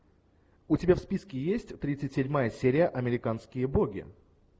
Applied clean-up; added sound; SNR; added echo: none; none; none; none.